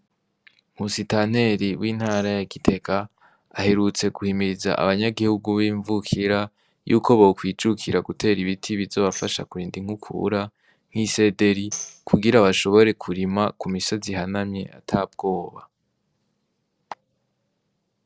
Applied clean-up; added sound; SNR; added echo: neural separator model SepFormer DNS4.